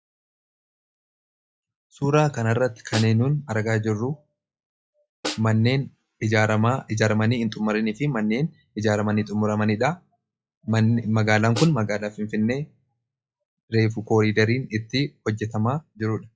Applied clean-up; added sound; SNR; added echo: classical method log-MMSE.